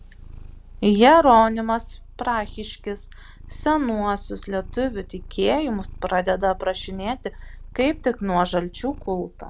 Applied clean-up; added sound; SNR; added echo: none; Purr; 16 dB; none.